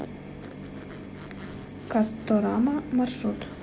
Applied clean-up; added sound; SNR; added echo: none; Zipper (clothing); 18 dB; none.